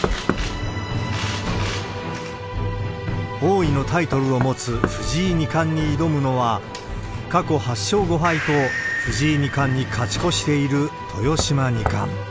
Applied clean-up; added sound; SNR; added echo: none; Knock; 12 dB; none.